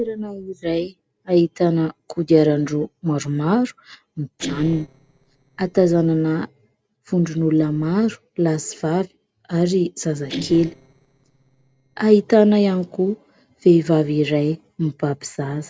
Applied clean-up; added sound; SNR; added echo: neural separator model SepFormer DNS4.